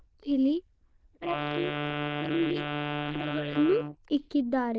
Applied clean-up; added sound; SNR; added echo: neural diffusion model UNIVERSE++.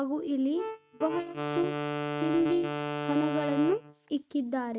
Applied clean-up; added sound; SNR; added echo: neural mask model RNNoise.